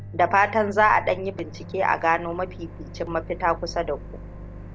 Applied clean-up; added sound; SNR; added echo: none; Microwave oven; 13 dB; none.